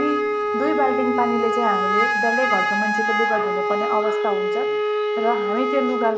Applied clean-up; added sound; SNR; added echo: none; Wind instrument, woodwind instrument; -3 dB; none.